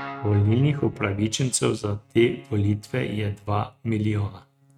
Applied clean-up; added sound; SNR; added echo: neural mask model RNNoise.